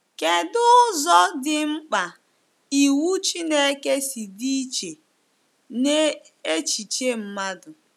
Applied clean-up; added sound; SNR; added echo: none; none; none; none.